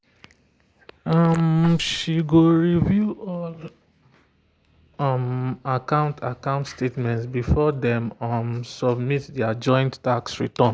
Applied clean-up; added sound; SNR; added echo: neural mask model Resemble Enhance denoiser.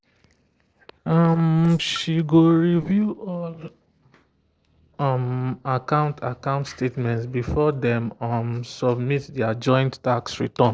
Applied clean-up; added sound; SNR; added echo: neural separator model SepFormer DNS4.